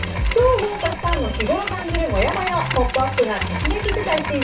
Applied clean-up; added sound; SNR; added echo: none; Mechanisms; 8 dB; reverberation time 0.2 s.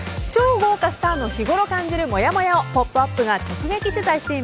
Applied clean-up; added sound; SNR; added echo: none; none; none; none.